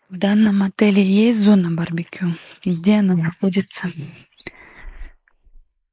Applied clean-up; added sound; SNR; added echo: neural mask model Resemble Enhance denoiser.